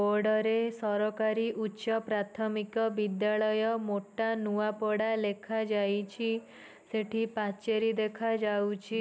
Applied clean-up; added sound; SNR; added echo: none; none; none; none.